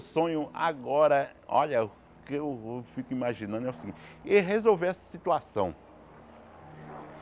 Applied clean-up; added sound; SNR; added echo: none; none; none; none.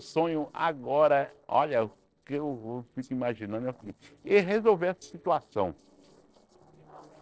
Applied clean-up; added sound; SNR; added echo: neural separator model SepFormer DNS4.